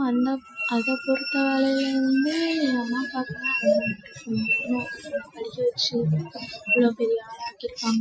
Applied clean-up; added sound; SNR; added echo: classical method Wiener filter.